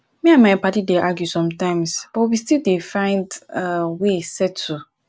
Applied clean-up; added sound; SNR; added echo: none; none; none; none.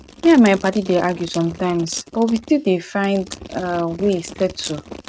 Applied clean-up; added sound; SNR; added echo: neural mask model RNNoise.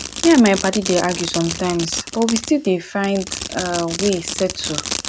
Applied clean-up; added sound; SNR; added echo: none; Fireworks; 8 dB; none.